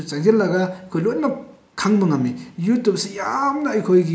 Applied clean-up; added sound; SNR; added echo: none; none; none; none.